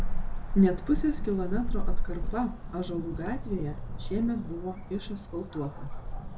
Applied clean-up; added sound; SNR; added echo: none; Cricket / Motor vehicle (road); -1 dB; none.